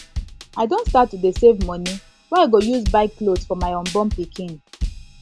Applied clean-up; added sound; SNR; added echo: none; Drum / Drum kit; 9 dB; none.